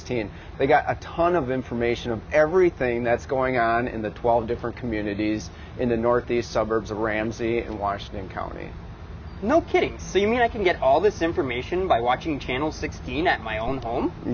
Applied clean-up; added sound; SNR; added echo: none; none; none; none.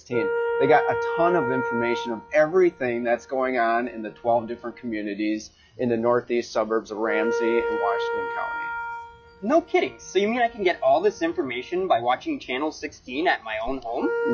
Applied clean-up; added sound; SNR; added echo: classical method log-MMSE.